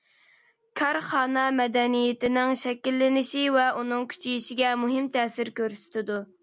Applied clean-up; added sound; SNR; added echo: none; none; none; none.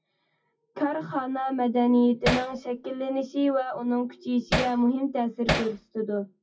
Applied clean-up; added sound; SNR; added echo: classical method WPE with log-MMSE.